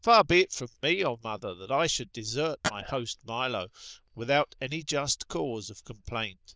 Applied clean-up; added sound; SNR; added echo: neural diffusion model UNIVERSE++.